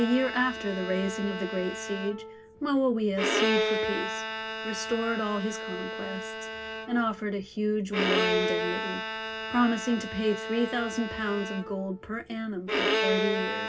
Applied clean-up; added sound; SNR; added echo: none; Bowed string instrument; 2 dB; reverberation time 0.4 s.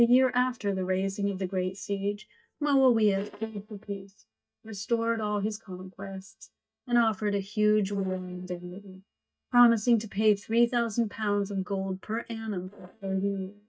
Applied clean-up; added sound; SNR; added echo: neural mask model DeepFilterNet 3.